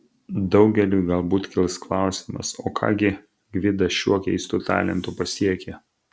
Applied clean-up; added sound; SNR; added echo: none; none; none; none.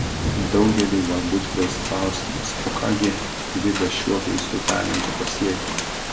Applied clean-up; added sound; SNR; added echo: none; Rain; 3 dB; reverberation time 0.7 s.